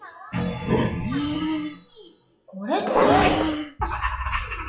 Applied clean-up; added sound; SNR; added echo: classical method WPE with log-MMSE.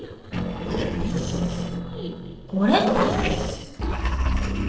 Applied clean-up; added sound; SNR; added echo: neural separator model SepFormer DNS4.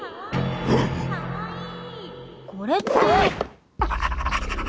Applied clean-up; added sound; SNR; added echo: none; none; none; none.